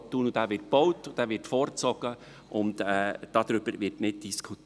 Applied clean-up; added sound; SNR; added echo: none; none; none; none.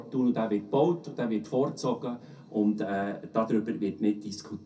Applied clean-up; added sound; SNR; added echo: none; none; none; reverberation time 0.3 s.